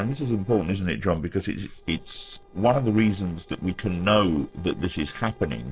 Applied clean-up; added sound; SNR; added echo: neural separator model SepFormer DNS4.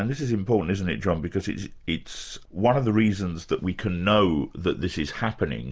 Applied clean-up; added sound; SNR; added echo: none; none; none; none.